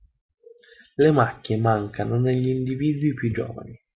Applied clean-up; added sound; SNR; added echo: none; none; none; none.